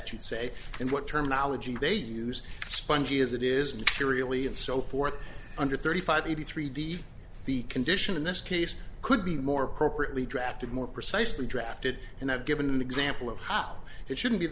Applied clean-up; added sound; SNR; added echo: none; none; none; none.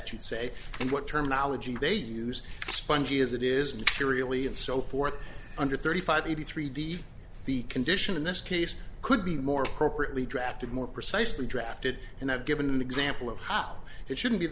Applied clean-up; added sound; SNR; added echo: none; Tap; 16 dB; none.